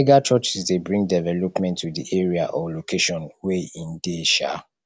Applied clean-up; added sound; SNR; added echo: none; none; none; none.